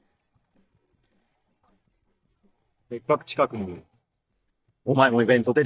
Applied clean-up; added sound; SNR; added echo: neural mask model DeepFilterNet 3.